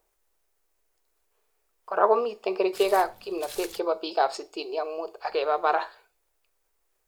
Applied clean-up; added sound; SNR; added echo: none; Walk, footsteps; 15 dB; none.